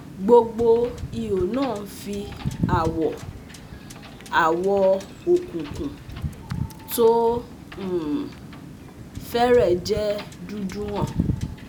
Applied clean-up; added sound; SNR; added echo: none; Wind / Boat, Water vehicle; 9 dB; none.